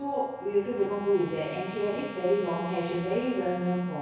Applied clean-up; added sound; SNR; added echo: none; Trumpet; 16 dB; reverberation time 1.1 s.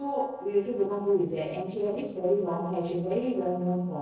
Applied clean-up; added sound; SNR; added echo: neural separator model SepFormer DNS4.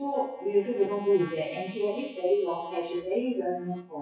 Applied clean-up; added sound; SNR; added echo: classical method WPE with log-MMSE.